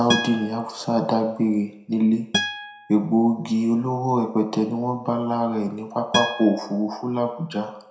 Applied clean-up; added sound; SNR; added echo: none; Acoustic guitar; 8 dB; reverberation time 0.6 s.